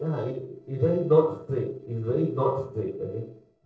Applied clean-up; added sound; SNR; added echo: neural separator model SepFormer DNS4.